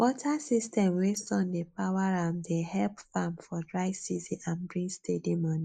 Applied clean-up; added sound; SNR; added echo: neural mask model Resemble Enhance denoiser.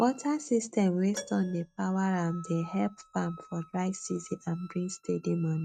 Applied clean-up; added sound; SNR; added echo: neural mask model RNNoise.